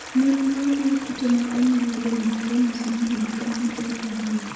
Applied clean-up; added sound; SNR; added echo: none; Stream; 13 dB; reverberation time 1.0 s.